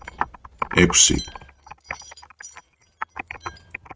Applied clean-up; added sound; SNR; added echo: neural mask model RNNoise.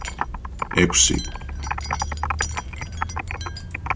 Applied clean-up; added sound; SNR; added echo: none; Wind chime + Computer keyboard; 1 dB; none.